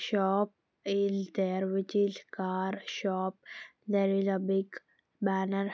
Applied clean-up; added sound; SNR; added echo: none; none; none; none.